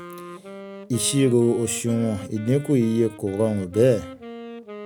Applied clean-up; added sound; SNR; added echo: none; Wind instrument, woodwind instrument; 15 dB; none.